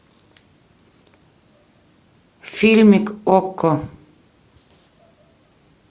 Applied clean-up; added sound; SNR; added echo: none; none; none; none.